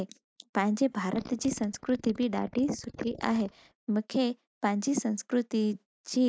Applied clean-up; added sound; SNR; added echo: neural mask model Resemble Enhance denoiser.